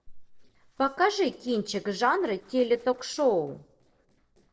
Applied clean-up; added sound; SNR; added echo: neural separator model SepFormer DNS4.